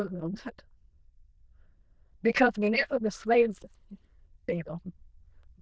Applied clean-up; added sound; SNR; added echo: neural diffusion model UNIVERSE++.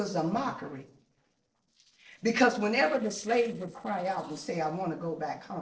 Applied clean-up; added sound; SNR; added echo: neural separator model SepFormer DNS4.